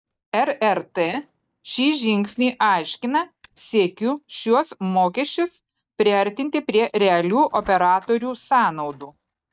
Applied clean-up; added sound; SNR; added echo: neural mask model DeepFilterNet 3.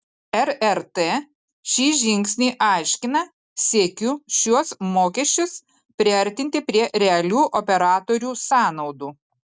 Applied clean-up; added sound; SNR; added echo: none; none; none; none.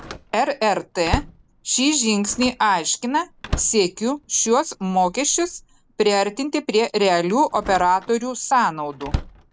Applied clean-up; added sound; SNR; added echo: none; Slam; 13 dB; none.